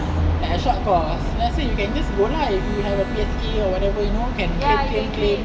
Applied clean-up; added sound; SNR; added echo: none; Bowed string instrument; 15 dB; none.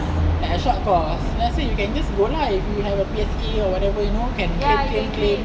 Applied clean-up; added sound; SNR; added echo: none; none; none; none.